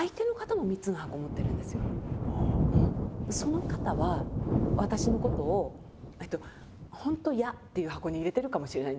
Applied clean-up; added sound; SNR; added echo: none; Thunder; 0 dB; none.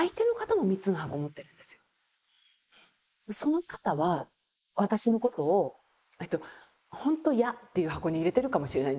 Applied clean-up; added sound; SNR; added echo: neural mask model Resemble Enhance denoiser.